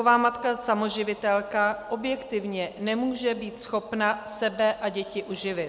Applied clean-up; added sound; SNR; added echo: none; none; none; none.